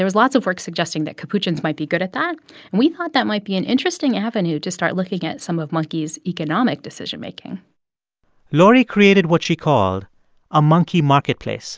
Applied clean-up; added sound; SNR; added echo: none; none; none; none.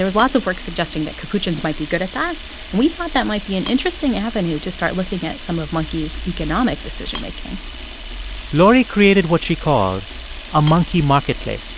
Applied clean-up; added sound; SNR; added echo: none; Camera; 10 dB; none.